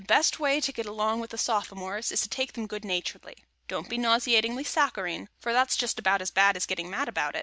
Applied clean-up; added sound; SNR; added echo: none; none; none; none.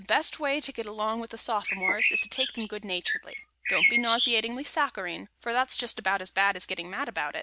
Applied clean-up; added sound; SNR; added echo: none; Bird; -2 dB; none.